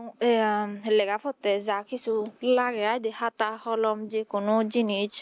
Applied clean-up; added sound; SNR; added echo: none; none; none; none.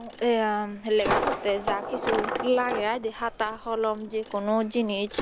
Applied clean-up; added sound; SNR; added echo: none; Coin (dropping); 6 dB; none.